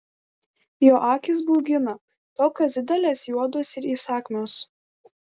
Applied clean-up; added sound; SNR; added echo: none; none; none; none.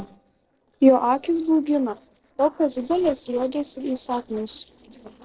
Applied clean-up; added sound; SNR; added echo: neural separator model SepFormer DNS4.